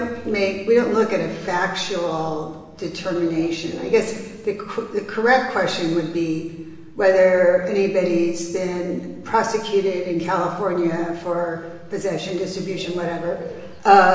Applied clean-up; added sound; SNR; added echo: none; Bird; 17 dB; reverberation time 1.1 s.